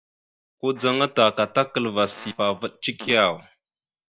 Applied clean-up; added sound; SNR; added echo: neural mask model DeepFilterNet 3.